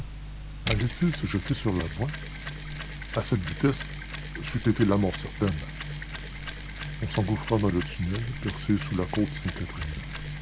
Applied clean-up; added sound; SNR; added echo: none; Mechanisms; 4 dB; none.